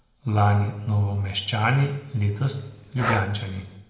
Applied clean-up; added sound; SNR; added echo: none; Breathing; 10 dB; reverberation time 0.8 s.